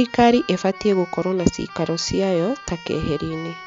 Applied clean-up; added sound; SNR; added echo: none; Keyboard (musical); 18 dB; none.